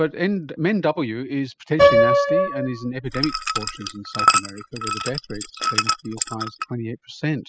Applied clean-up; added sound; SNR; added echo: classical method spectral subtraction.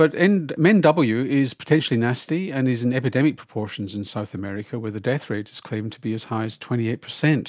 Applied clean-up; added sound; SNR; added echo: none; none; none; none.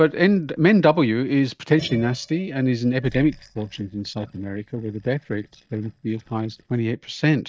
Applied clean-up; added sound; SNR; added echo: neural mask model DeepFilterNet 3.